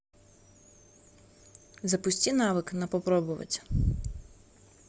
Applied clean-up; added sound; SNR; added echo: none; none; none; none.